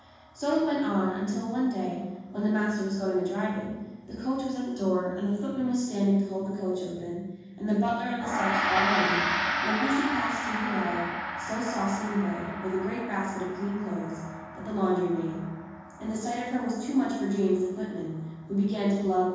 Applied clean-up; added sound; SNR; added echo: none; Gong; 7 dB; reverberation time 1.3 s.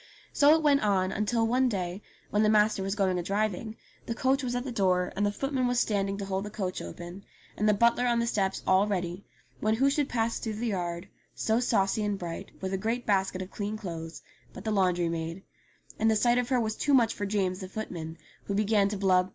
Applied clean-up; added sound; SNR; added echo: none; none; none; none.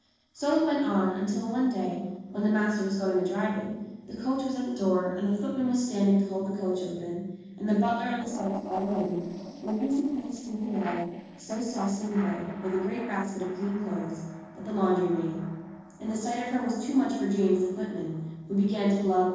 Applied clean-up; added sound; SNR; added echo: neural separator model SepFormer DNS4.